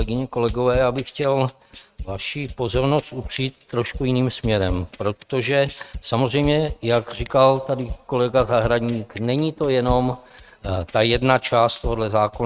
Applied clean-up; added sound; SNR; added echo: neural mask model RNNoise.